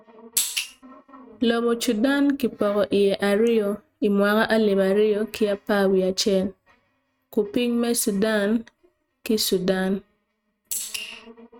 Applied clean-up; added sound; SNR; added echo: neural mask model RNNoise.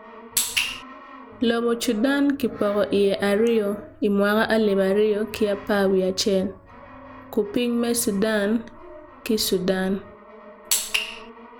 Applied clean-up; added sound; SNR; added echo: none; Brass instrument; 20 dB; none.